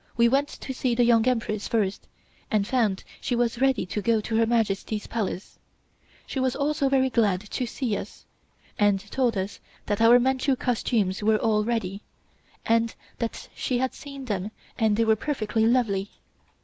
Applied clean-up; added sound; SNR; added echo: none; none; none; none.